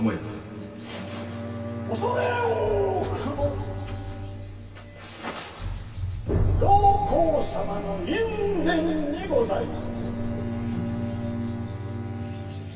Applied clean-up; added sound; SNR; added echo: none; Bowed string instrument; 12 dB; reverberation time 2.6 s.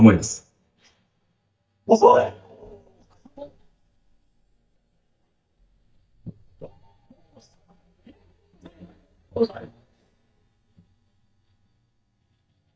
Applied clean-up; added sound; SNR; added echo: neural mask model DeepFilterNet 3.